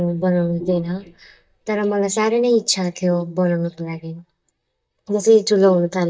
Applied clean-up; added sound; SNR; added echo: neural mask model DeepFilterNet 3.